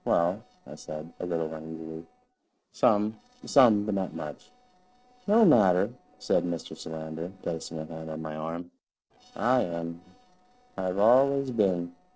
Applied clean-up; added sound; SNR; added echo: neural separator model SepFormer DNS4.